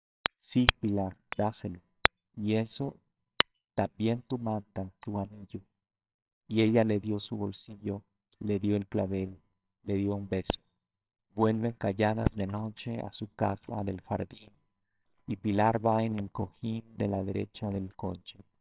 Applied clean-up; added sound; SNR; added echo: neural separator model SepFormer WHAMR!.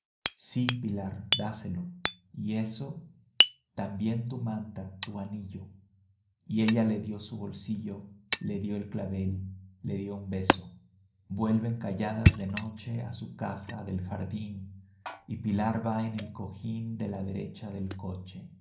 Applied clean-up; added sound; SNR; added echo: none; Hammer; 2 dB; reverberation time 0.6 s.